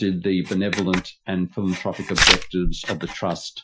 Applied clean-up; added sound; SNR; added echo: classical method Wiener filter.